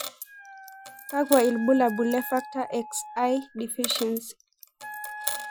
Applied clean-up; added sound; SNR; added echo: classical method Wiener filter.